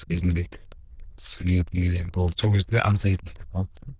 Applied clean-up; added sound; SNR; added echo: neural diffusion model UNIVERSE++.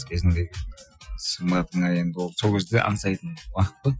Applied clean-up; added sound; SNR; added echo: classical method Wiener filter.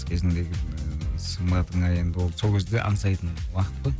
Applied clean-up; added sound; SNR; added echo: none; none; none; none.